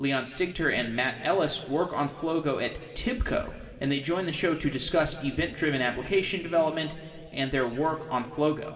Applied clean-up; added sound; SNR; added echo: neural separator model SepFormer DNS4.